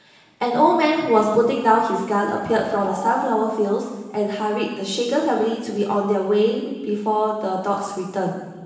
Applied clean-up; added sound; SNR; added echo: none; Bird; 10 dB; reverberation time 1.3 s.